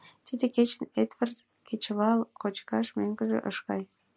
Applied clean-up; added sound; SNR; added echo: none; none; none; none.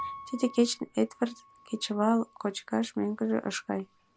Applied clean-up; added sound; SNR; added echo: none; Piano; 18 dB; none.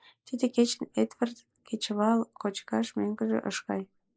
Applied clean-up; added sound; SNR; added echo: neural mask model Resemble Enhance denoiser.